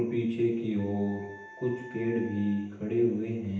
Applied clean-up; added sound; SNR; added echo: none; Wind instrument, woodwind instrument; 19 dB; reverberation time 0.9 s.